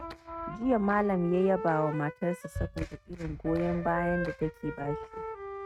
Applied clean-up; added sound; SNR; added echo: neural mask model RNNoise.